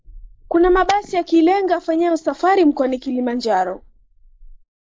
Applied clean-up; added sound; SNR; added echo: neural mask model Resemble Enhance denoiser.